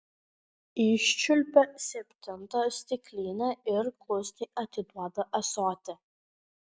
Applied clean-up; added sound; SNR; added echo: none; none; none; none.